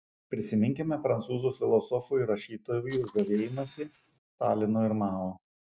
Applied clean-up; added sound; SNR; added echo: neural mask model RNNoise.